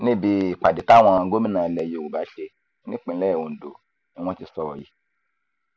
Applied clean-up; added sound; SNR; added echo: none; none; none; none.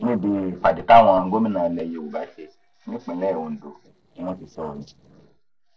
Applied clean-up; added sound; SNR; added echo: neural separator model SepFormer DNS4.